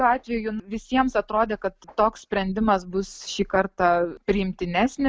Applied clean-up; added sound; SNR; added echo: none; none; none; none.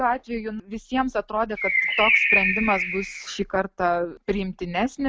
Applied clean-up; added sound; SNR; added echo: none; Bird; -3 dB; none.